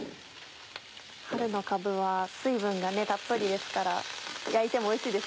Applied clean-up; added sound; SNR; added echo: none; none; none; none.